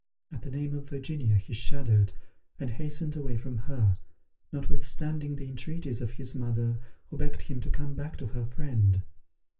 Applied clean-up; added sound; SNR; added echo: none; none; none; reverberation time 0.2 s.